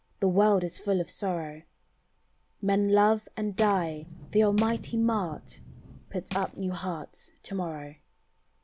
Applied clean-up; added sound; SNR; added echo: none; Crushing + Sliding door; 13 dB; none.